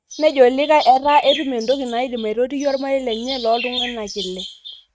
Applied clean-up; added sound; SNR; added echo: neural mask model RNNoise.